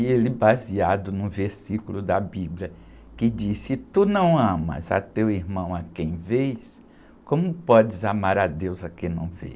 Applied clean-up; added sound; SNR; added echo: none; none; none; none.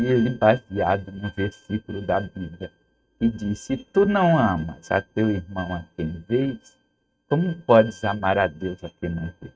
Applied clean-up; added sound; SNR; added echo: neural mask model RNNoise.